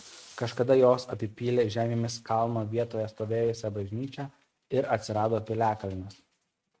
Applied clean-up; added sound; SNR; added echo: neural mask model RNNoise.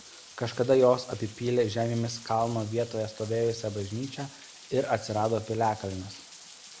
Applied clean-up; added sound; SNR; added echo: none; Rain; 19 dB; none.